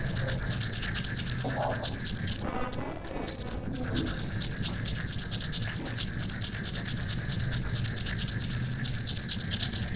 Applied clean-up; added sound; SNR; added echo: neural separator model SepFormer DNS4.